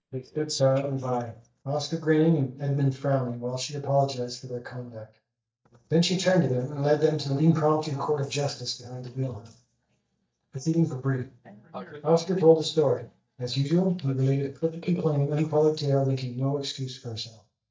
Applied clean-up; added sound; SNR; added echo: neural mask model DeepFilterNet 3.